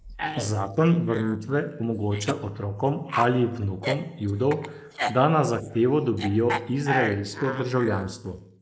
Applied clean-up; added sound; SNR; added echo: neural mask model Resemble Enhance denoiser.